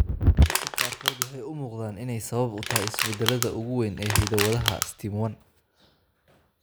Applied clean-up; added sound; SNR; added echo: none; Crushing; 3 dB; none.